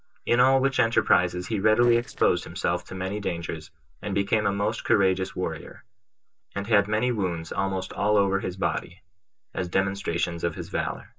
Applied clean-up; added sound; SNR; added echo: neural separator model SepFormer DNS4.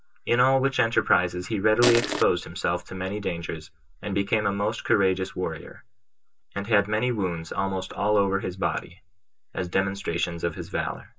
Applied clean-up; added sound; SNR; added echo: none; Crushing; 0 dB; reverberation time 0.2 s.